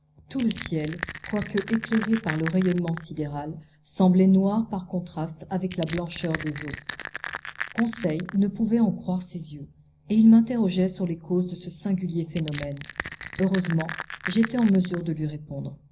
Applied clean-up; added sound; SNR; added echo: none; Crushing; 11 dB; reverberation time 0.5 s.